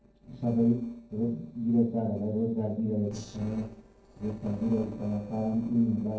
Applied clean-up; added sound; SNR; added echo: neural separator model SepFormer DNS4.